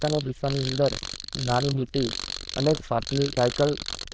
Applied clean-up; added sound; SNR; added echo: neural diffusion model UNIVERSE++.